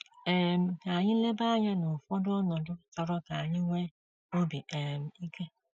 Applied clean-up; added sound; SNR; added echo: none; none; none; none.